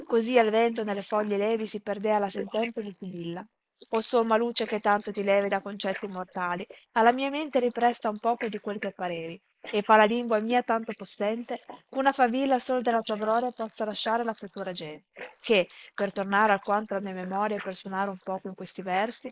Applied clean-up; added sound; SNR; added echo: neural mask model Resemble Enhance denoiser.